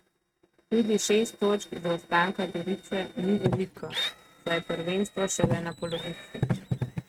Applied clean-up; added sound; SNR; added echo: neural mask model RNNoise.